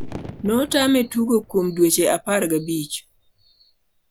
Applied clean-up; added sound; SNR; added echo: none; Fireworks; 17 dB; none.